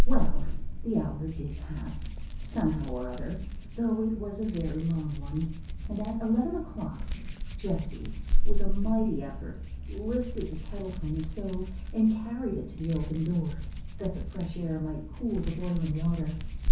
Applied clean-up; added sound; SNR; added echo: none; Hands; -4 dB; reverberation time 0.6 s.